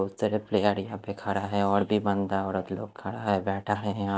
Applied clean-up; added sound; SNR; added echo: none; none; none; none.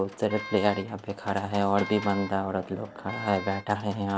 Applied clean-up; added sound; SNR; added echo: none; Livestock, farm animals, working animals + Wind instrument, woodwind instrument; 14 dB; none.